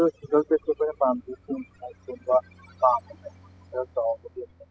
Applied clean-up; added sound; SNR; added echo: classical method spectral subtraction.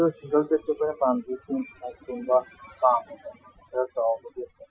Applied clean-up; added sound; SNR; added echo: classical method Wiener filter.